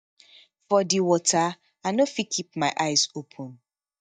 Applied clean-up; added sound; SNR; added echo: neural mask model DeepFilterNet 3.